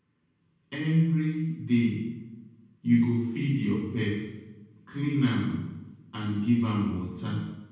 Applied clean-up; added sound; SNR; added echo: none; none; none; reverberation time 1.1 s.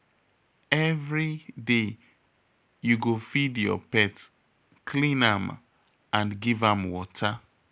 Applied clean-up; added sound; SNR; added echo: none; none; none; none.